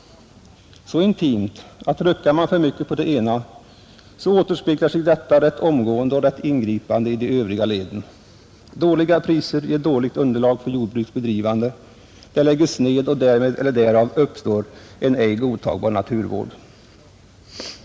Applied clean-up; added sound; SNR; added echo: none; none; none; none.